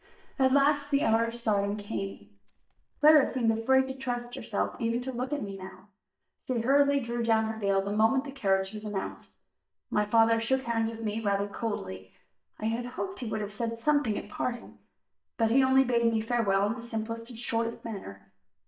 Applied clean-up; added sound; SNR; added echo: neural mask model DeepFilterNet 3.